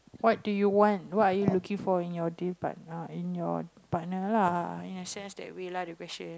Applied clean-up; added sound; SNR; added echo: none; none; none; none.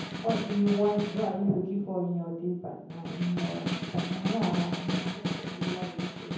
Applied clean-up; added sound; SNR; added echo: none; Snare drum; 4 dB; reverberation time 0.9 s.